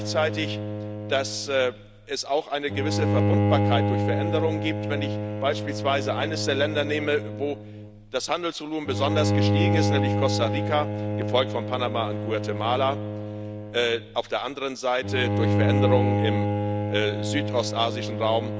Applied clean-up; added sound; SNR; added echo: none; Bowed string instrument; -1 dB; none.